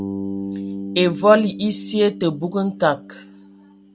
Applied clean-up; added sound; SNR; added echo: none; Bass guitar; 10 dB; none.